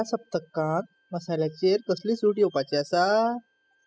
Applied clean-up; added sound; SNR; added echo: classical method spectral subtraction.